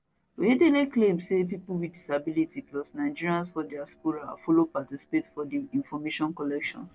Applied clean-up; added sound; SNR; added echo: neural separator model SepFormer DNS4.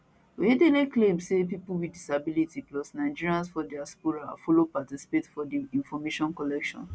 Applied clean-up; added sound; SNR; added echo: none; none; none; none.